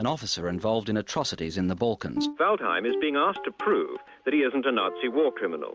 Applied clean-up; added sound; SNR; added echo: none; none; none; none.